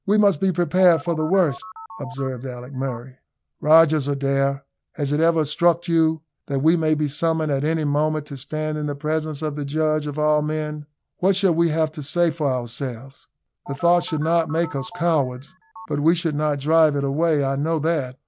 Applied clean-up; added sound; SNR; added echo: none; Telephone; 17 dB; none.